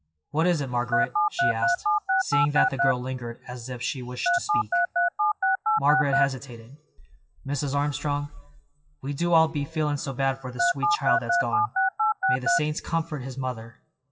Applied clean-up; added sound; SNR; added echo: classical method WPE with log-MMSE.